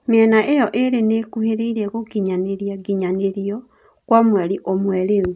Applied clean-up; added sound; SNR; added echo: none; none; none; none.